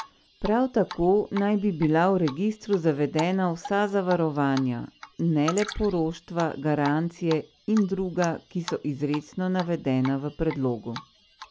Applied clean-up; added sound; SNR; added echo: none; Drip; 16 dB; none.